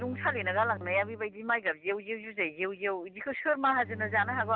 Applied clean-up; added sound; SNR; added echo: none; Bowed string instrument; 15 dB; none.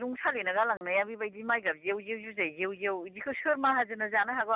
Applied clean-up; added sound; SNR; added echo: none; none; none; none.